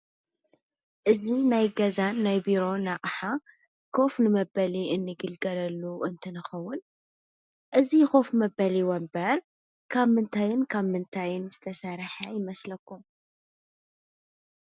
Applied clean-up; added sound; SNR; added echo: none; none; none; none.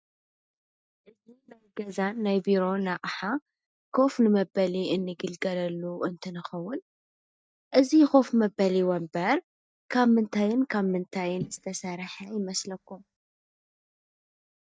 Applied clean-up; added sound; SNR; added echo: neural mask model DeepFilterNet 3.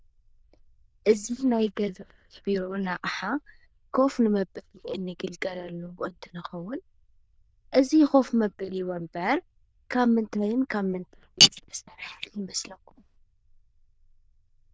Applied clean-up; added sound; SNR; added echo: neural diffusion model UNIVERSE++.